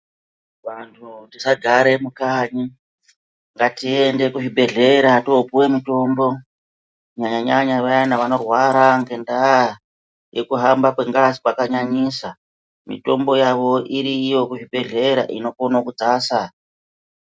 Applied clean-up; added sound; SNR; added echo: neural mask model RNNoise.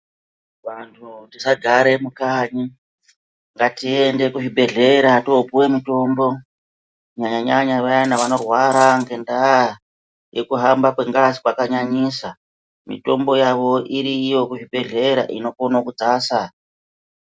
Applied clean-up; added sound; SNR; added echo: none; Cutlery, silverware; 15 dB; none.